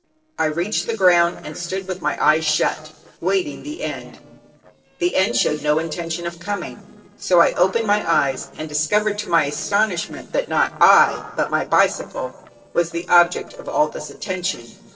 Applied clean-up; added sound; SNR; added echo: neural separator model SepFormer DNS4.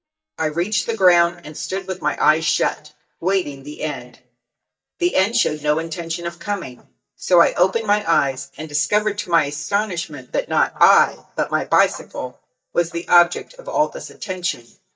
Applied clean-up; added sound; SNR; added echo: neural mask model DeepFilterNet 3.